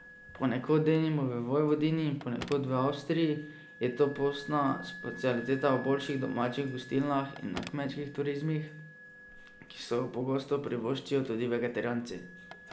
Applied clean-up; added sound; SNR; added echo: none; Telephone + Wind instrument, woodwind instrument; 18 dB; none.